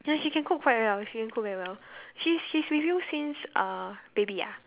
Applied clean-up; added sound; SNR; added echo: none; none; none; none.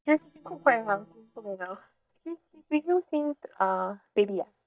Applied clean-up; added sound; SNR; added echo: neural mask model DeepFilterNet 3.